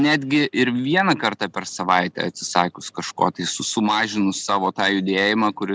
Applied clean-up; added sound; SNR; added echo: none; none; none; none.